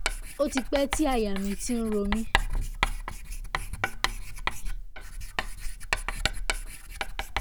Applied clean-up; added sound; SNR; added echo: none; Writing; -3 dB; none.